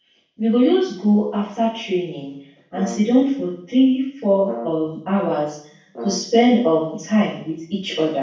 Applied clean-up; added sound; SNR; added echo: none; Brass instrument; 15 dB; reverberation time 0.6 s.